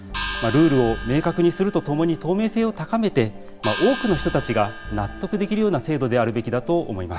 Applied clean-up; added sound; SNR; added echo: none; Gong; 12 dB; none.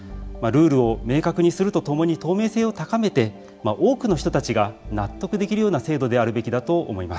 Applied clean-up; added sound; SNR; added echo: none; none; none; none.